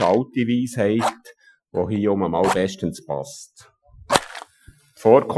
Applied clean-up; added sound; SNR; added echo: classical method Wiener filter.